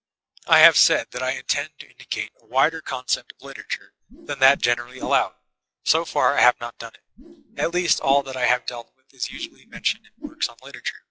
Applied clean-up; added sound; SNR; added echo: classical method log-MMSE.